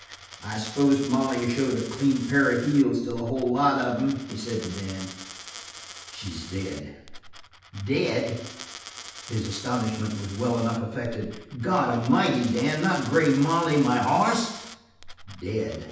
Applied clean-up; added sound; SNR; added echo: none; Coin (dropping); 17 dB; reverberation time 0.9 s.